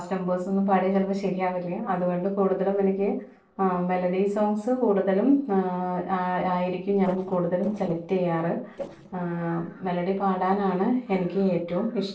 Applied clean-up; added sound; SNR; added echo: neural separator model SepFormer DNS4.